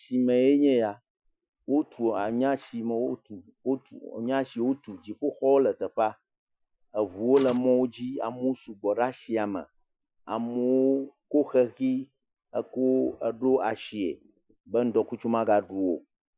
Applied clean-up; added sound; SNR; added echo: classical method Wiener filter.